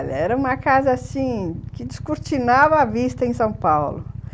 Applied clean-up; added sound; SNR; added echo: none; Idling / Motorcycle; 12 dB; none.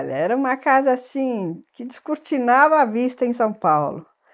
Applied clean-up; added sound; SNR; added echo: neural mask model Resemble Enhance denoiser.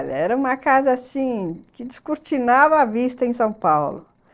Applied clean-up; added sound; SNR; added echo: neural separator model SepFormer DNS4.